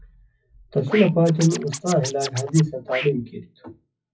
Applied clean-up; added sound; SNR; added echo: classical method WPE with log-MMSE.